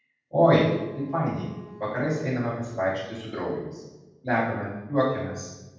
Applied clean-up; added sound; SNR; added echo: none; Bowed string instrument; 20 dB; reverberation time 1.2 s.